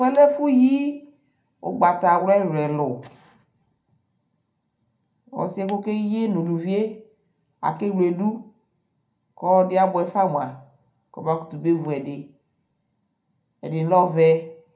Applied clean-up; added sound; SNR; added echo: none; none; none; reverberation time 0.3 s.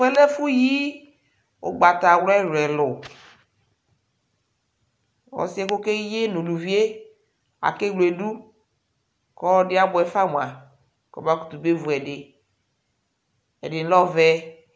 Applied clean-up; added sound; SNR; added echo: none; none; none; none.